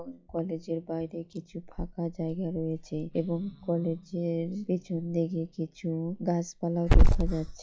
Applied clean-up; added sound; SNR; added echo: classical method log-MMSE.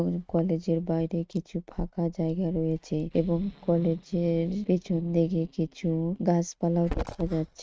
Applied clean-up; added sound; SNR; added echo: neural mask model RNNoise.